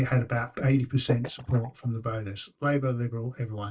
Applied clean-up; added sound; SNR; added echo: neural mask model DeepFilterNet 3.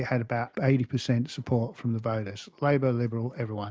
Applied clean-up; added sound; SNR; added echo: none; none; none; none.